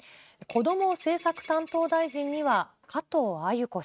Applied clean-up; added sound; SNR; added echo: neural mask model RNNoise.